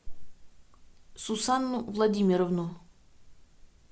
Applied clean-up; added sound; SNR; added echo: none; none; none; none.